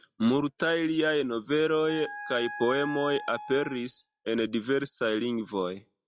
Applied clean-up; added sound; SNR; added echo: classical method log-MMSE.